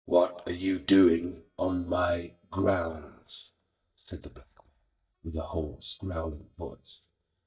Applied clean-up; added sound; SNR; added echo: neural mask model DeepFilterNet 3.